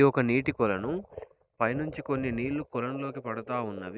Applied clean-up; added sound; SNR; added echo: neural mask model RNNoise.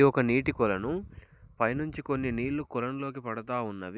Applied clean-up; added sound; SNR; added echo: none; none; none; none.